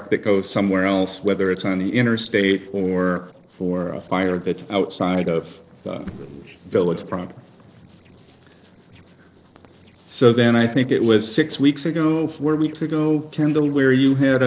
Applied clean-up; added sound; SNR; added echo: neural separator model SepFormer DNS4.